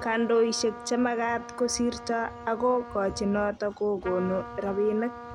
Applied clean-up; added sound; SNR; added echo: none; Trumpet; 14 dB; none.